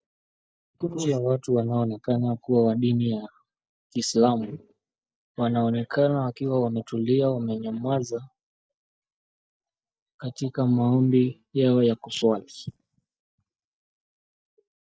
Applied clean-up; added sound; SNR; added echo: neural mask model DeepFilterNet 3.